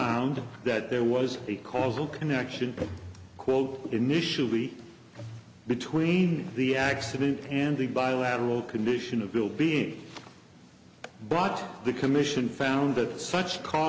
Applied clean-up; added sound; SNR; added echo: none; none; none; none.